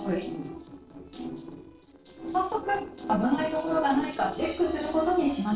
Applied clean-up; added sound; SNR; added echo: neural separator model SepFormer DNS4.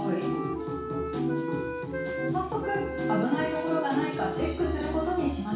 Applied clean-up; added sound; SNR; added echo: none; Wind instrument, woodwind instrument; 7 dB; reverberation time 0.6 s.